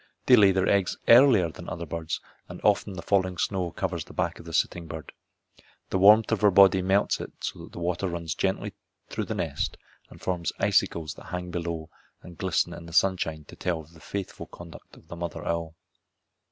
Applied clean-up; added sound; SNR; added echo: none; none; none; none.